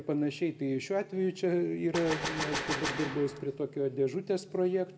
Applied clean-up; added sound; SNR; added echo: none; Gunshot, gunfire; 5 dB; reverberation time 1.4 s.